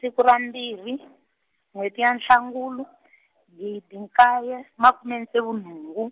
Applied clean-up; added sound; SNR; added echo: none; none; none; none.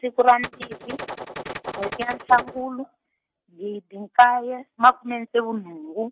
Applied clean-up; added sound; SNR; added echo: neural mask model RNNoise.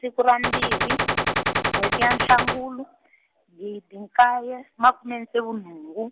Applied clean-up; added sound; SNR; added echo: none; Gunshot, gunfire; -1 dB; none.